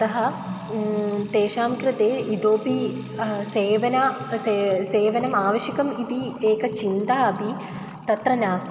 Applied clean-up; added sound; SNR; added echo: none; Trickle, dribble / Water tap, faucet / Music; 14 dB; none.